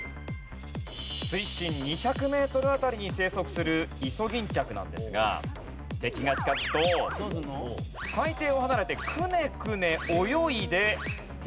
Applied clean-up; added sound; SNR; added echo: none; Tambourine; 16 dB; none.